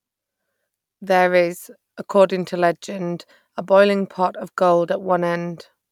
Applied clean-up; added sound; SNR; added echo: none; none; none; none.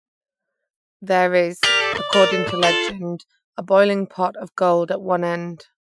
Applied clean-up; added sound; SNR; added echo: classical method Wiener filter.